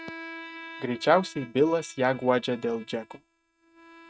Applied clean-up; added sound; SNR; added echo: neural mask model RNNoise.